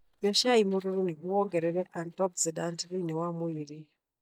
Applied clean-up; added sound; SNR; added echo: neural mask model DeepFilterNet 3.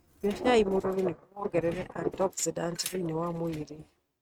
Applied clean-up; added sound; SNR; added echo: neural mask model RNNoise.